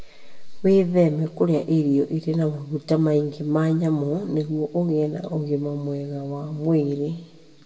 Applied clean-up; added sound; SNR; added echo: none; none; none; reverberation time 1.0 s.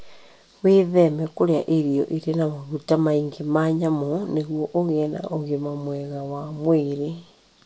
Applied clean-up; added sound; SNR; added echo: none; none; none; none.